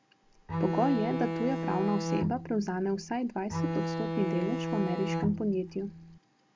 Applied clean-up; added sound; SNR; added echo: none; Bowed string instrument; 2 dB; none.